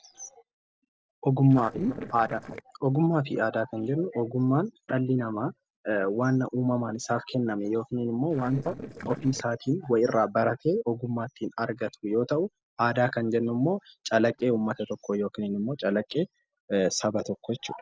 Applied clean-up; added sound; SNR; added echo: neural separator model SepFormer DNS4.